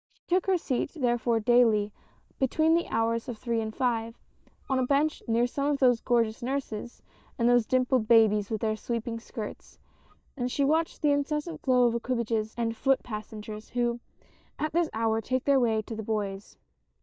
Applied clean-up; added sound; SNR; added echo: neural mask model DeepFilterNet 3.